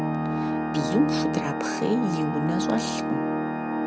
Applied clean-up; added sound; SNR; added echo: none; Organ; -1 dB; none.